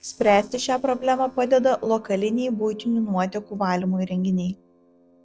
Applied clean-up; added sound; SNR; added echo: neural separator model SepFormer DNS4.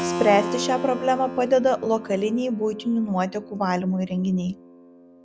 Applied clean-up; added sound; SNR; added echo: none; Keyboard (musical); 10 dB; none.